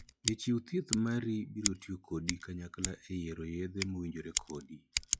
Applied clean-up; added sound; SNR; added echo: classical method log-MMSE.